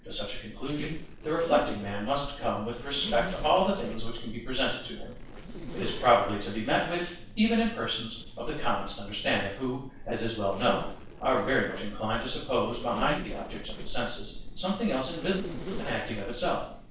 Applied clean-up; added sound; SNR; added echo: neural separator model SepFormer DNS4.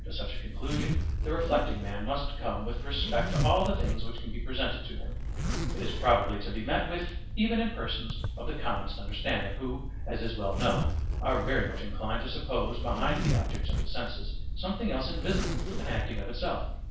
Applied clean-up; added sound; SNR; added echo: none; Zipper (clothing); -2 dB; reverberation time 0.7 s.